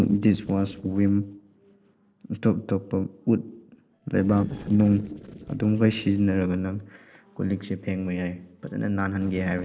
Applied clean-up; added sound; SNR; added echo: neural separator model SepFormer DNS4.